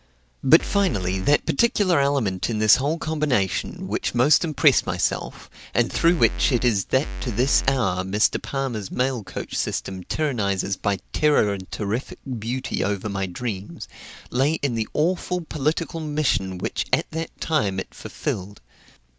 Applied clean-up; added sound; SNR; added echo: none; Bass drum / Keyboard (musical); 5 dB; none.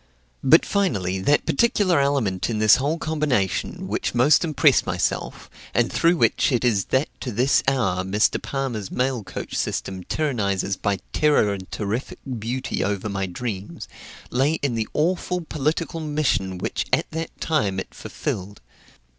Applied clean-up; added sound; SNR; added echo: none; none; none; none.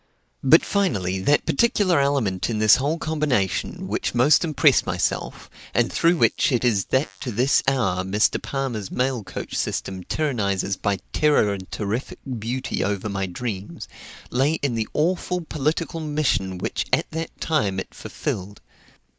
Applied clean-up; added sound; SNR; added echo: neural mask model Resemble Enhance denoiser.